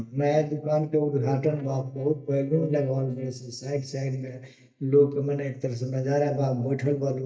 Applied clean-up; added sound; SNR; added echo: neural mask model DeepFilterNet 3.